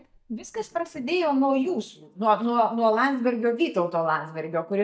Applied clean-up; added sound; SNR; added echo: neural mask model DeepFilterNet 3.